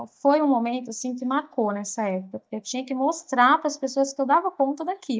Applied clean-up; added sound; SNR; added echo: neural mask model DeepFilterNet 3.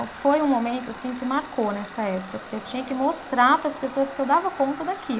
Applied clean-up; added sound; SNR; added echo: none; Tools; 14 dB; reverberation time 0.4 s.